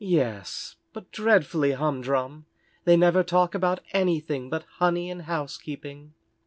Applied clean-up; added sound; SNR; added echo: none; none; none; none.